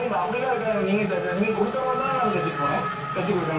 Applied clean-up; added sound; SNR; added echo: none; Race car, auto racing / Accelerating, revving, vroom; 4 dB; reverberation time 0.3 s.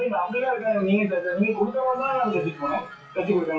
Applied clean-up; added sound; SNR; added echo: classical method WPE with log-MMSE.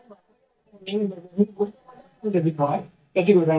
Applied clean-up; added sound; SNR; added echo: neural mask model DeepFilterNet 3.